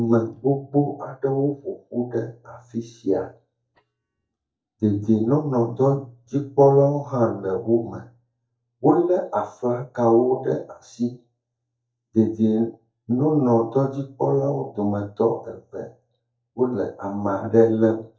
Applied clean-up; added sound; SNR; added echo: neural mask model DeepFilterNet 3.